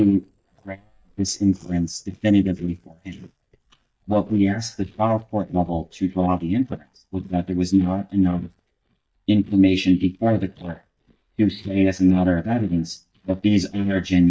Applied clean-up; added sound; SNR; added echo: neural mask model DeepFilterNet 3.